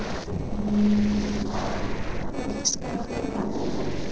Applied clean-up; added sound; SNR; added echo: neural separator model SepFormer DNS4.